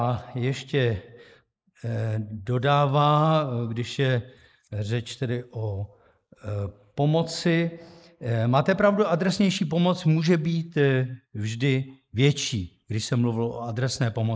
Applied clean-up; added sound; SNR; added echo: neural mask model Resemble Enhance denoiser.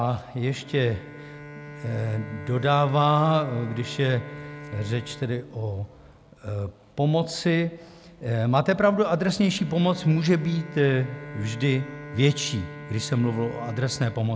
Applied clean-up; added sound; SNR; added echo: none; Bowed string instrument; 16 dB; none.